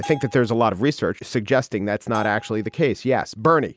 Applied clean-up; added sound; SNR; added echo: none; Bell; 19 dB; none.